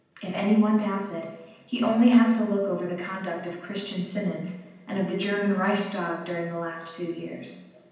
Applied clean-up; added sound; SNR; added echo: none; none; none; reverberation time 0.9 s.